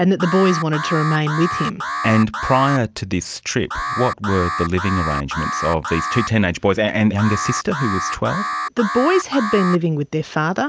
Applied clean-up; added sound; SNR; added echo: none; Alarm; 6 dB; none.